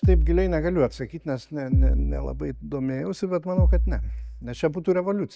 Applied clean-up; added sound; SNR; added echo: none; Bass drum; -2 dB; none.